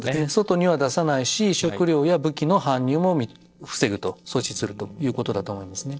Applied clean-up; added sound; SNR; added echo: neural separator model SepFormer DNS4.